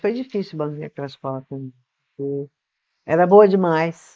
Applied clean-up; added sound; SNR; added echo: neural mask model Resemble Enhance denoiser.